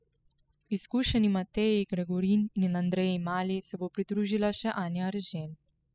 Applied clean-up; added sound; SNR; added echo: classical method spectral subtraction.